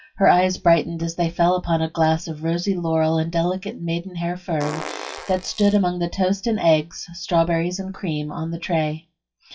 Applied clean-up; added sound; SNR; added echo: classical method WPE with log-MMSE.